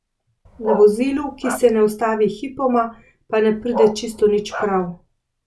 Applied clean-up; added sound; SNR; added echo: none; Bark; 9 dB; none.